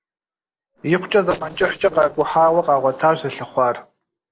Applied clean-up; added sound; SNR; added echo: neural separator model SepFormer DNS4.